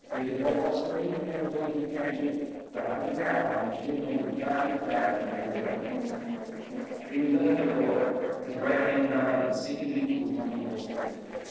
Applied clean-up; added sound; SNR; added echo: neural separator model SepFormer DNS4.